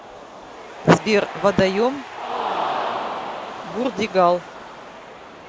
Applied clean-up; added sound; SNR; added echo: none; Cheering; 7 dB; none.